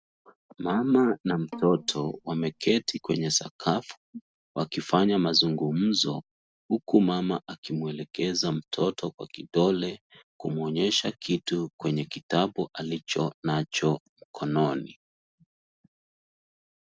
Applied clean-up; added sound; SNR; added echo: none; Bowed string instrument; 19 dB; none.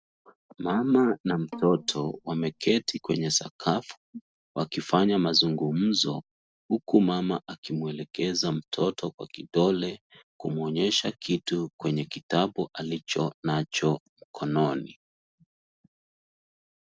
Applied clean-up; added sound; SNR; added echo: neural separator model SepFormer DNS4.